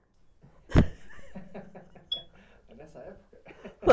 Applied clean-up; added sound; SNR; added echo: neural mask model Resemble Enhance denoiser.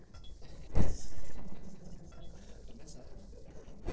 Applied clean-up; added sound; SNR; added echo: neural separator model SepFormer DNS4.